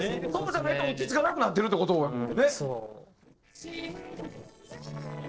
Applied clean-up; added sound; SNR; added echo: neural separator model SepFormer DNS4.